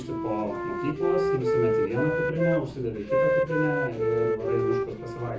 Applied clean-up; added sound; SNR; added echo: none; Wind instrument, woodwind instrument; -3 dB; reverberation time 0.5 s.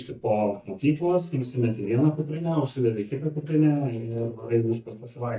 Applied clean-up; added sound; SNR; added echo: neural mask model DeepFilterNet 3.